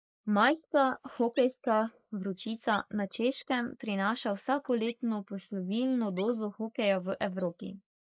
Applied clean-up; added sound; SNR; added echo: neural mask model Resemble Enhance denoiser.